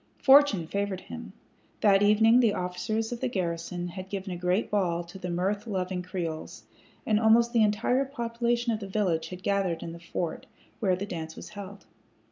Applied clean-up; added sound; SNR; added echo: none; none; none; none.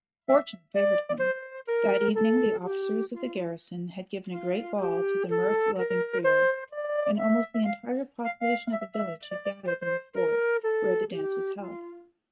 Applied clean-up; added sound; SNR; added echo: neural mask model RNNoise.